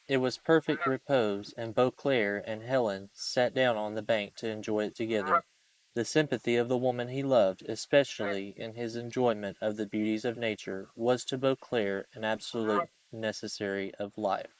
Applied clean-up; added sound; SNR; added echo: neural mask model Resemble Enhance denoiser.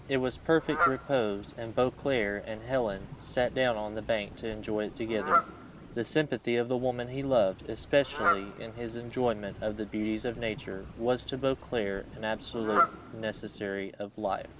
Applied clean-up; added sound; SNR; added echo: none; Fowl; 6 dB; none.